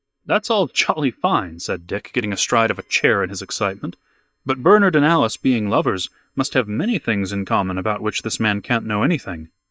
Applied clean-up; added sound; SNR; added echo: neural mask model DeepFilterNet 3.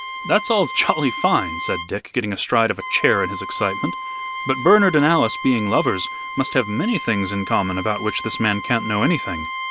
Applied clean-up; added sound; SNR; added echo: none; Bowed string instrument; 8 dB; none.